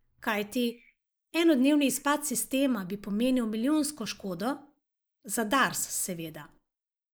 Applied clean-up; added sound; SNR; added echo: neural mask model Resemble Enhance denoiser.